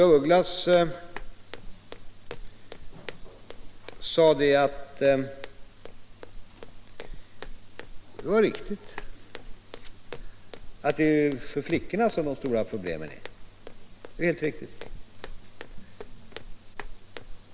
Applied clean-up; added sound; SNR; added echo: none; Walk, footsteps; 9 dB; none.